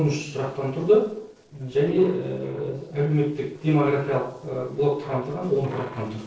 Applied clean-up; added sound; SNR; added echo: neural separator model SepFormer DNS4.